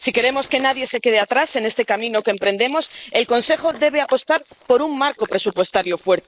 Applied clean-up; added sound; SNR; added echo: neural mask model Resemble Enhance denoiser.